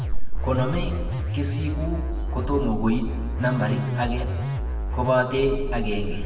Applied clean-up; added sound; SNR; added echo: none; Musical instrument; 2 dB; reverberation time 1.1 s.